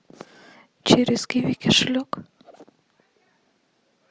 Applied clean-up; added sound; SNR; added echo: none; none; none; none.